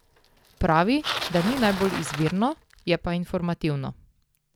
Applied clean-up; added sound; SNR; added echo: none; Bicycle; 11 dB; none.